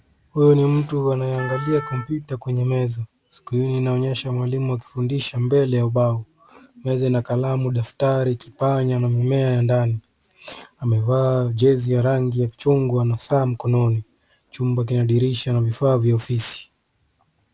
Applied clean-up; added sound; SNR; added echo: none; Wind instrument, woodwind instrument; 14 dB; none.